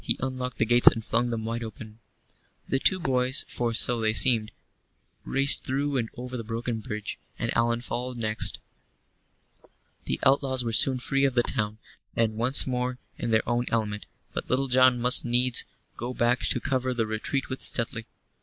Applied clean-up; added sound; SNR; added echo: neural mask model Resemble Enhance denoiser.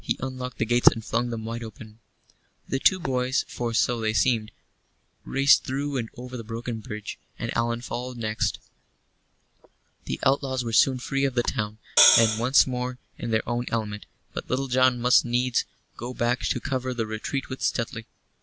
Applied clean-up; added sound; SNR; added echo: none; Hi-hat; -5 dB; none.